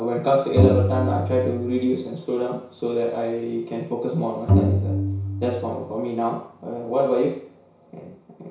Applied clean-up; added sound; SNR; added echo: none; Bowed string instrument; 1 dB; reverberation time 0.6 s.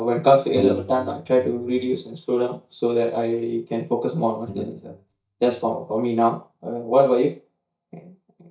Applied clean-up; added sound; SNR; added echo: neural mask model DeepFilterNet 3.